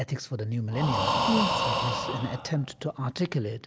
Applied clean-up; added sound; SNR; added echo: none; Breathing; 0 dB; none.